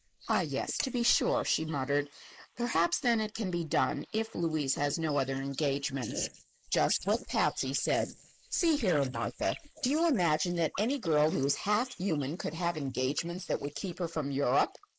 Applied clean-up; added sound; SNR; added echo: neural mask model Resemble Enhance denoiser.